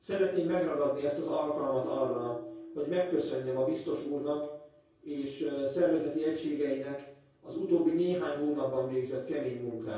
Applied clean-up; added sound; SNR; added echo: none; Keyboard (musical); 19 dB; reverberation time 0.6 s.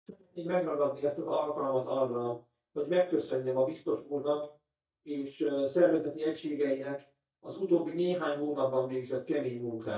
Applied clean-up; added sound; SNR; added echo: neural mask model DeepFilterNet 3.